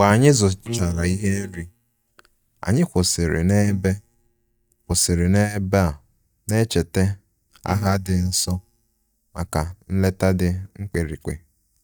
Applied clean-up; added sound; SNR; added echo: neural mask model DeepFilterNet 3.